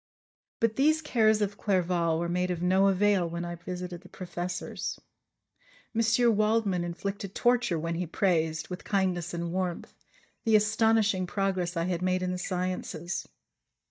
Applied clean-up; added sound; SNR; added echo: neural mask model DeepFilterNet 3.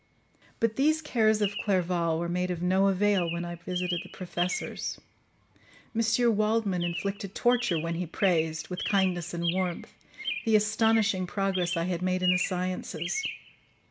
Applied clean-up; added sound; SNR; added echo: none; Chirp, tweet; 10 dB; none.